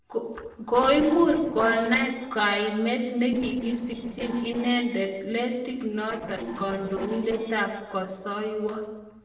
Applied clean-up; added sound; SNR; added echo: neural separator model SepFormer DNS4.